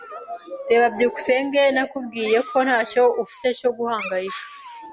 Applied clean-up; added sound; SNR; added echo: none; Dog; 18 dB; none.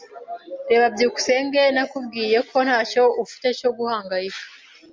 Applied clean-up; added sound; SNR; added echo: none; none; none; none.